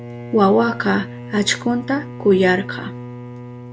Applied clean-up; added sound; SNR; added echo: none; Bowed string instrument; 13 dB; none.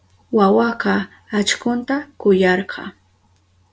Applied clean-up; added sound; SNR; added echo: none; none; none; none.